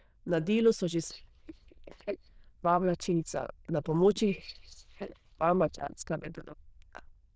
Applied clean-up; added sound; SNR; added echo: neural diffusion model UNIVERSE++.